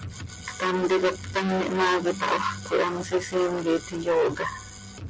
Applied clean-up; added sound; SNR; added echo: none; none; none; none.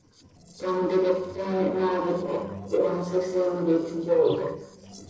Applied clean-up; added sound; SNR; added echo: neural separator model SepFormer DNS4.